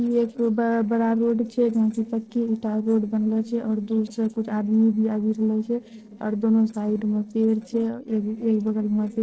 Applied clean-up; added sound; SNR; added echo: neural separator model SepFormer DNS4.